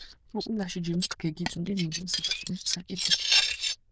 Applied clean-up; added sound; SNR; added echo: neural diffusion model UNIVERSE++.